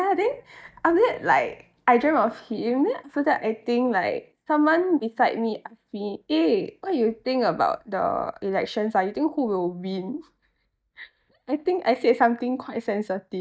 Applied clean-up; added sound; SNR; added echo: neural mask model DeepFilterNet 3.